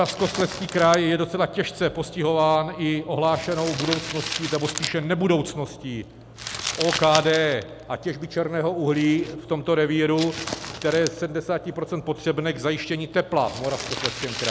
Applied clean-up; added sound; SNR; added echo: none; Crumpling, crinkling; 11 dB; none.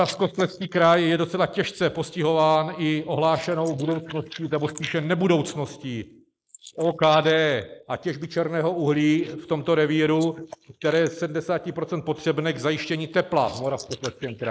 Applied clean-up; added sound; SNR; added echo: neural mask model Resemble Enhance denoiser.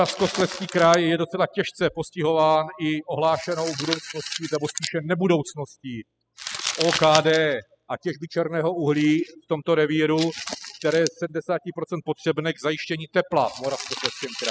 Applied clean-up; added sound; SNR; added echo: classical method spectral subtraction.